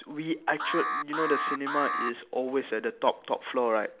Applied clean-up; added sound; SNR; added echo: none; Alarm; 1 dB; none.